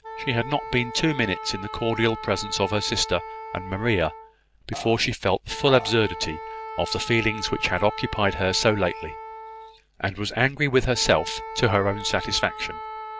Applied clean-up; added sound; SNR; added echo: none; Burping, eructation + Wind instrument, woodwind instrument; 11 dB; none.